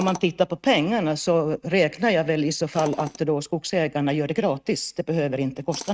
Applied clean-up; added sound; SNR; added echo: neural mask model RNNoise.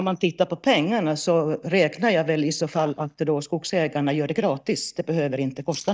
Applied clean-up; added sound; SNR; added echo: neural mask model DeepFilterNet 3.